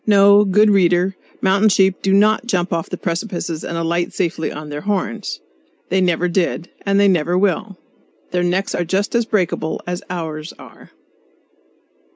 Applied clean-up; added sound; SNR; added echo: none; none; none; none.